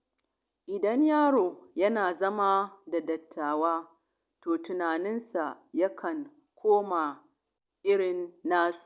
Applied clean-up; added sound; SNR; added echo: none; none; none; none.